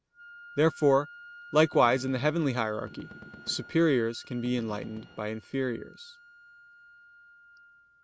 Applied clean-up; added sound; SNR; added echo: none; Wind instrument, woodwind instrument + Gunshot, gunfire; 20 dB; none.